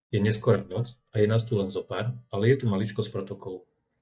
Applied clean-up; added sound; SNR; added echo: neural mask model DeepFilterNet 3.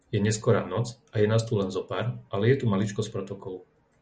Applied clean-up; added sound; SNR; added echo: none; none; none; none.